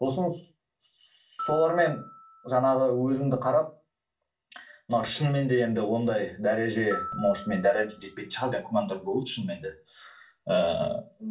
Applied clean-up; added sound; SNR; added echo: none; Glockenspiel; 14 dB; reverberation time 0.3 s.